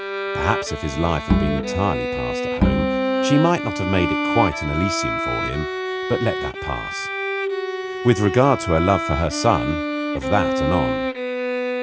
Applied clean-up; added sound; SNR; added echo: none; Bowed string instrument + Bowed string instrument; 1 dB; none.